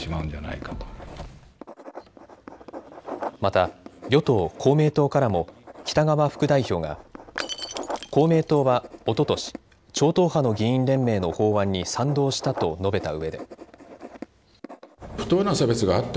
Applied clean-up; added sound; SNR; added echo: none; Shatter / Crushing + Writing; 15 dB; none.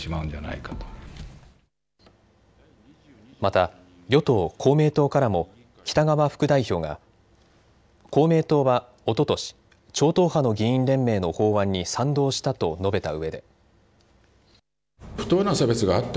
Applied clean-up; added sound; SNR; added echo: none; none; none; none.